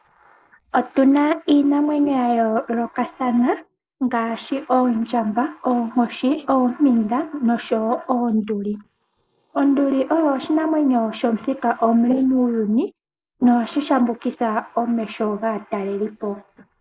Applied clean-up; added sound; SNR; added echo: neural mask model Resemble Enhance denoiser.